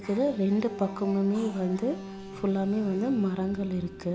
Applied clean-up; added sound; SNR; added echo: none; Alarm; 13 dB; none.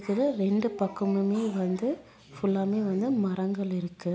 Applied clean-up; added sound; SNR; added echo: none; none; none; none.